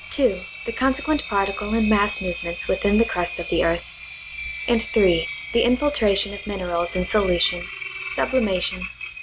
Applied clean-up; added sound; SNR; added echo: none; Engine; 11 dB; none.